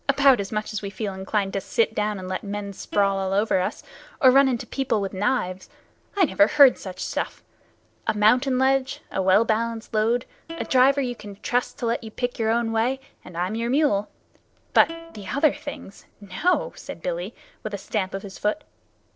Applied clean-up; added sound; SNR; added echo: neural separator model SepFormer DNS4.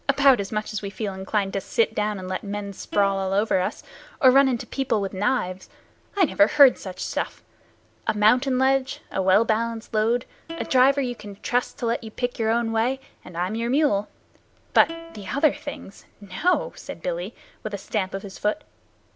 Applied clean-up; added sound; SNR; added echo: none; Plucked string instrument; 20 dB; none.